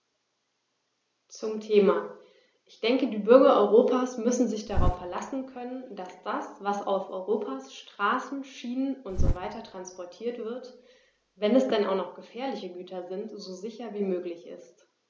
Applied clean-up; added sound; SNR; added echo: none; Bird; 4 dB; none.